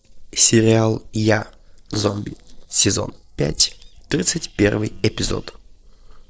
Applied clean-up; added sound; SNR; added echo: neural separator model SepFormer DNS4.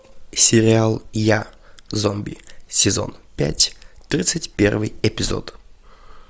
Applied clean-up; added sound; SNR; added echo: none; none; none; none.